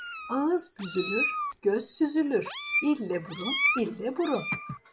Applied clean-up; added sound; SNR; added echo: none; Meow; 2 dB; none.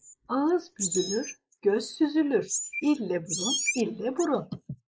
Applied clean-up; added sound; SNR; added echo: neural mask model Resemble Enhance denoiser.